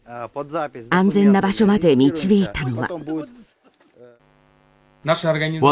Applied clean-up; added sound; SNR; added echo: none; none; none; none.